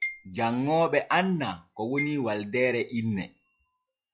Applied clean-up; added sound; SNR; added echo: classical method log-MMSE.